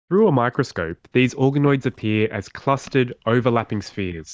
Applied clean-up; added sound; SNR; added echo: neural mask model DeepFilterNet 3.